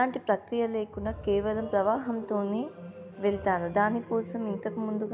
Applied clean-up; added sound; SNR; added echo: none; none; none; none.